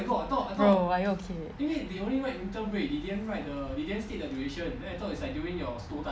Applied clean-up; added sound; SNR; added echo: none; none; none; none.